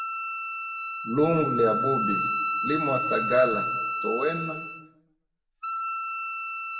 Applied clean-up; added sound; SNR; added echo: none; Wind instrument, woodwind instrument; 1 dB; reverberation time 0.9 s.